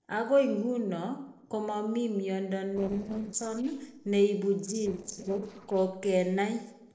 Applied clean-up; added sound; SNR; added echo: neural separator model SepFormer DNS4.